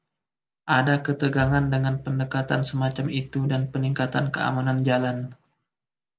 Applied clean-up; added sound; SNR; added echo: none; Bowed string instrument; 20 dB; none.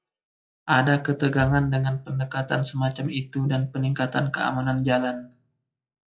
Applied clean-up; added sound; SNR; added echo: classical method log-MMSE.